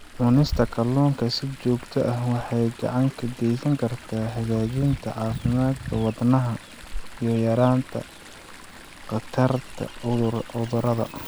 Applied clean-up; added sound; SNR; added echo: none; Chatter / Stream; 15 dB; none.